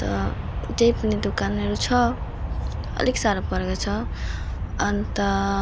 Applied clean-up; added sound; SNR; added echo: none; Aircraft; 3 dB; none.